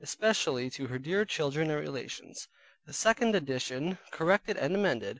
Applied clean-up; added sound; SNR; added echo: none; none; none; none.